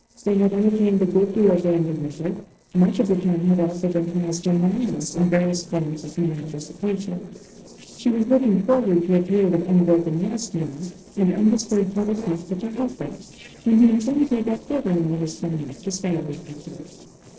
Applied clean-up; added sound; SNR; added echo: neural separator model SepFormer DNS4.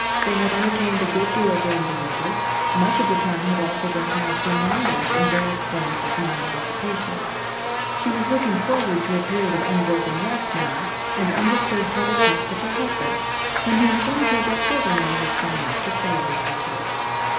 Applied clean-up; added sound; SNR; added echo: none; Buzz; -2 dB; reverberation time 0.8 s.